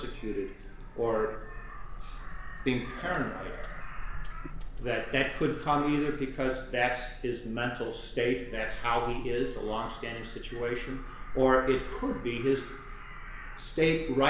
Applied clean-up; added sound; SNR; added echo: none; Crow; 18 dB; reverberation time 0.8 s.